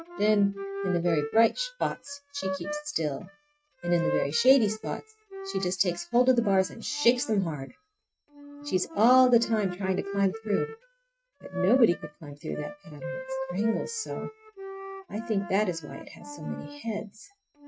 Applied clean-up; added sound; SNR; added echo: neural mask model RNNoise.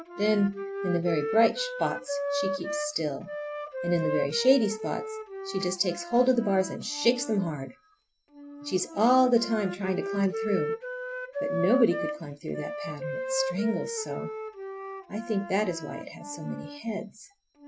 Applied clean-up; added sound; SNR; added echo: none; Wind instrument, woodwind instrument; 6 dB; none.